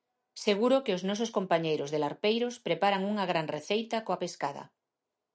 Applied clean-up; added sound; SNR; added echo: none; none; none; none.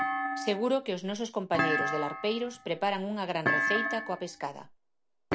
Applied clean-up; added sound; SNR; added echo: none; Thump, thud; 1 dB; none.